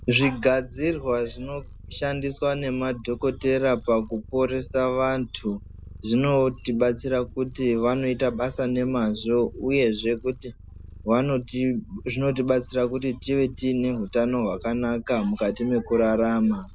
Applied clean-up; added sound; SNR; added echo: none; Purr; 18 dB; none.